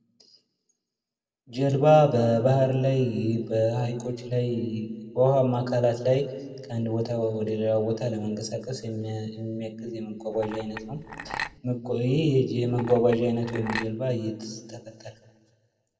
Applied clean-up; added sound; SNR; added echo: none; Chink, clink; 11 dB; reverberation time 1.4 s.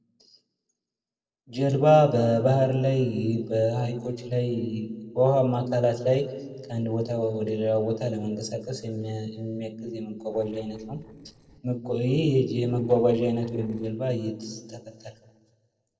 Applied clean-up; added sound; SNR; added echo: neural separator model SepFormer DNS4.